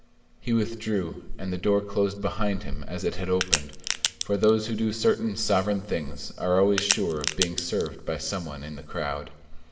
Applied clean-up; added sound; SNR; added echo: none; Crack; 3 dB; reverberation time 2.9 s.